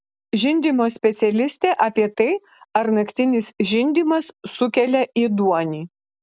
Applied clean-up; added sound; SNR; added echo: none; none; none; none.